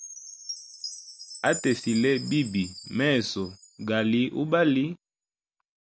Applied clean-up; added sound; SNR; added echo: none; Chime; 15 dB; none.